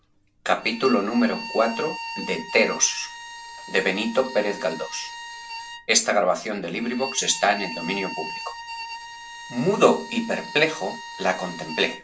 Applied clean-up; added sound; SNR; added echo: none; Bowed string instrument; 12 dB; none.